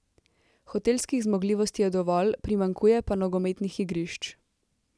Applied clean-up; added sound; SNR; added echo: none; none; none; none.